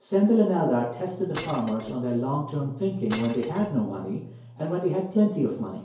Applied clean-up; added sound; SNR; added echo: none; Glass; 15 dB; reverberation time 2.4 s.